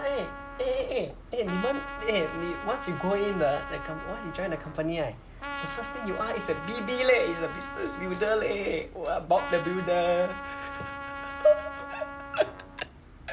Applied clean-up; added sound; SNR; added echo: none; Trumpet; 9 dB; none.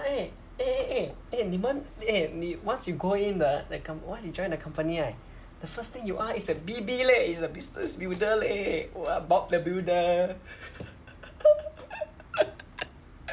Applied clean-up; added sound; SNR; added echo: none; none; none; none.